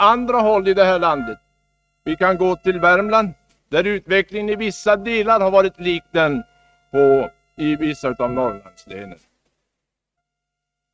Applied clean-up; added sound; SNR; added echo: neural mask model RNNoise.